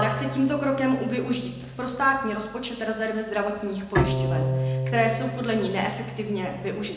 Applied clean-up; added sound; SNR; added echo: none; Bowed string instrument; 4 dB; reverberation time 0.8 s.